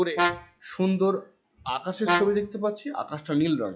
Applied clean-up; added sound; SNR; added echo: classical method log-MMSE.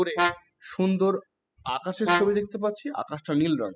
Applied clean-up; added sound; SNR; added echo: classical method spectral subtraction.